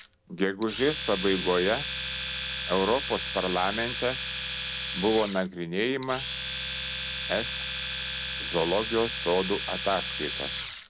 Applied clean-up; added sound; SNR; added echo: none; Domestic sounds, home sounds; 4 dB; none.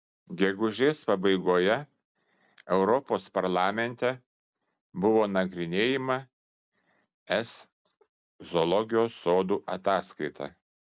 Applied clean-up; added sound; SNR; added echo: none; none; none; none.